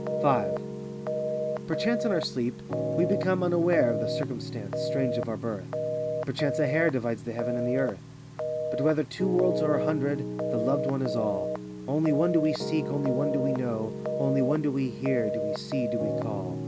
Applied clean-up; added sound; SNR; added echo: none; Telephone + Piano; 2 dB; none.